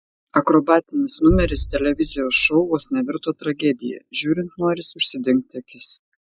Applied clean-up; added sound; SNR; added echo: classical method log-MMSE.